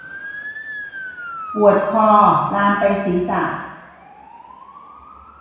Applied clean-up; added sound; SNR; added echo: none; Motor vehicle (road) / Siren; 15 dB; reverberation time 1.1 s.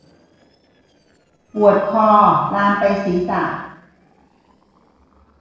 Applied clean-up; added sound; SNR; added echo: neural separator model SepFormer DNS4.